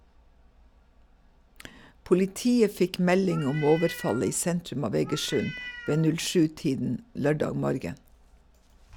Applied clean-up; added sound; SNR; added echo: none; Meow; 15 dB; none.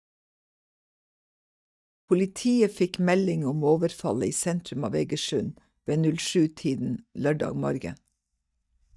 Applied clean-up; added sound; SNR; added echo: neural mask model DeepFilterNet 3.